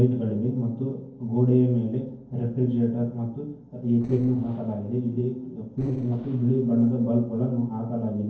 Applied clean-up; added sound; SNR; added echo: neural separator model SepFormer DNS4.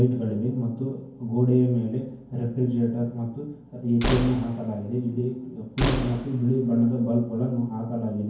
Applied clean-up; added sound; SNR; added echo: none; Slam; 6 dB; reverberation time 0.9 s.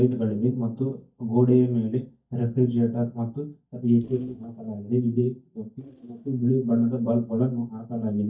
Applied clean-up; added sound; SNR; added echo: neural mask model DeepFilterNet 3.